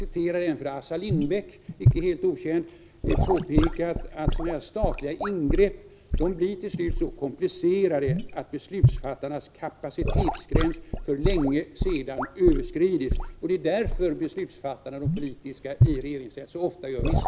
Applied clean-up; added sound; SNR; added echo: none; Sink (filling or washing) / Gurgling / Liquid; 1 dB; none.